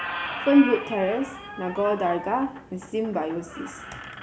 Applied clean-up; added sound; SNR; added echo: none; Squeak; 11 dB; none.